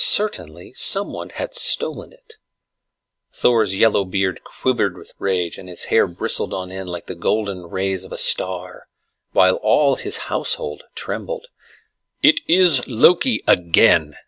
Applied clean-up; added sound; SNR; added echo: none; none; none; none.